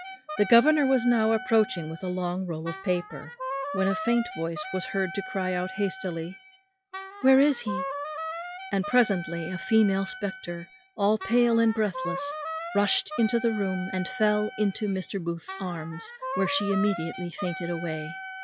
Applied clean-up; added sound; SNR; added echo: classical method log-MMSE.